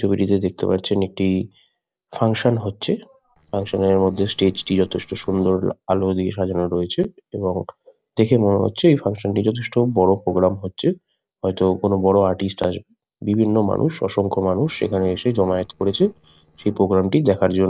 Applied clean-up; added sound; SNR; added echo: neural separator model SepFormer DNS4.